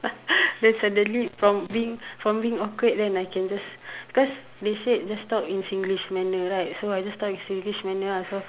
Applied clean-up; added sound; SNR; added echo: none; none; none; none.